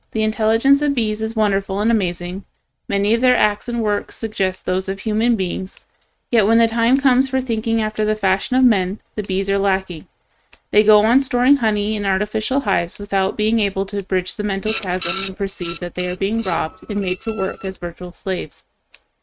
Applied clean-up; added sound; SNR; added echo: neural mask model RNNoise.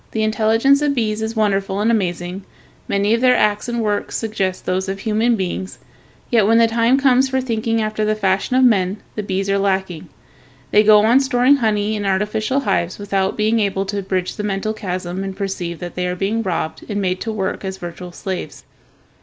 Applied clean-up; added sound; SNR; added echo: none; none; none; none.